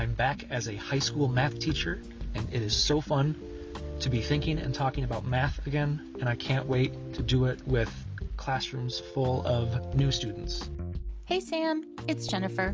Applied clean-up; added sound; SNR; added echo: none; none; none; none.